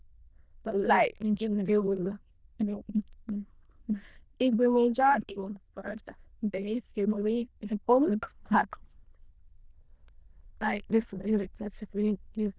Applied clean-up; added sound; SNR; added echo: neural diffusion model UNIVERSE++.